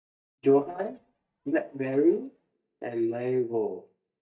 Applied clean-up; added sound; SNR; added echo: neural mask model DeepFilterNet 3.